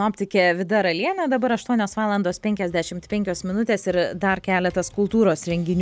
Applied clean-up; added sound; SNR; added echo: none; none; none; none.